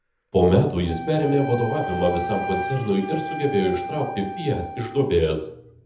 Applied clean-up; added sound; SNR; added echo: none; Wind instrument, woodwind instrument; 9 dB; reverberation time 0.7 s.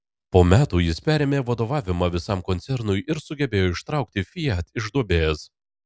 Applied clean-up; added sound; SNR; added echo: none; none; none; none.